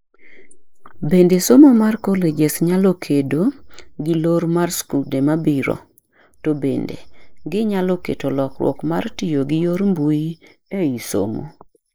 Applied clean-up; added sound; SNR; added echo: neural mask model Resemble Enhance denoiser.